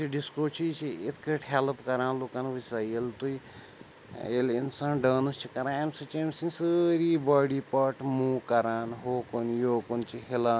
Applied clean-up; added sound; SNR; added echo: none; none; none; none.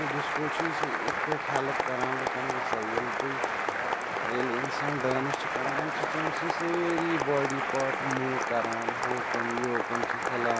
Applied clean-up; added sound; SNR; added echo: none; Applause; -3 dB; none.